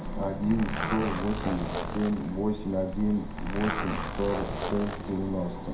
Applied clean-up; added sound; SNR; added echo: none; Zipper (clothing); 4 dB; reverberation time 0.4 s.